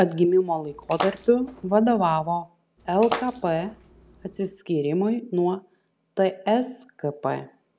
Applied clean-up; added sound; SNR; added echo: none; Splash, splatter; 12 dB; none.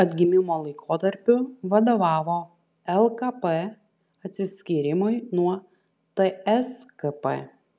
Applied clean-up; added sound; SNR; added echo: none; none; none; none.